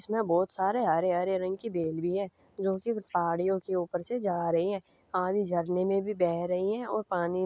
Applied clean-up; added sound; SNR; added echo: none; none; none; none.